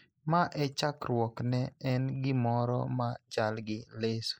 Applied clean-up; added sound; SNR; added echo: neural mask model Resemble Enhance denoiser.